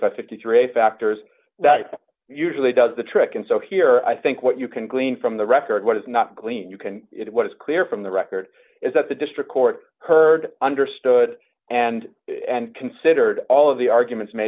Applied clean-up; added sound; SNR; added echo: none; none; none; none.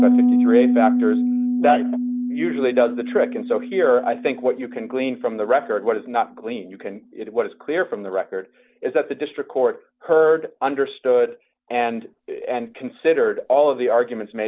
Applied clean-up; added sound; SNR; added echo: none; Piano; 4 dB; none.